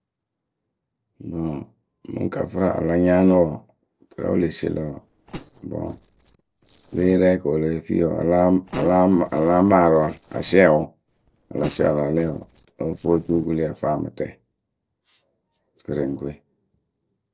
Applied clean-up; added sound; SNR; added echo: neural separator model SepFormer DNS4.